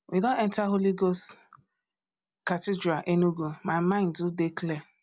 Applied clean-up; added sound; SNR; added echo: none; none; none; none.